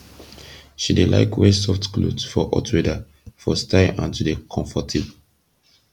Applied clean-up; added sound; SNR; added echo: none; none; none; none.